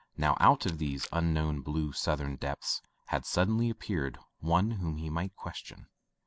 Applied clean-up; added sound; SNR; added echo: none; Rattle; 17 dB; none.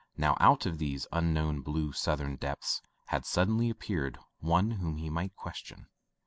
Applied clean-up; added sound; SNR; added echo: none; none; none; none.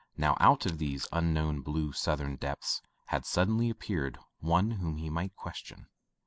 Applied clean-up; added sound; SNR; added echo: neural mask model Resemble Enhance denoiser.